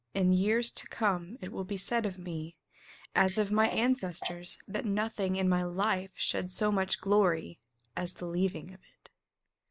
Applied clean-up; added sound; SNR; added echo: neural mask model Resemble Enhance denoiser.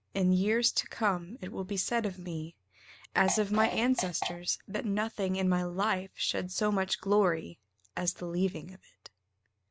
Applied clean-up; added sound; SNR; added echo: neural mask model RNNoise.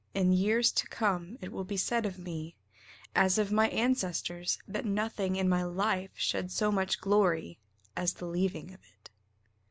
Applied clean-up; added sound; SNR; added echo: none; none; none; none.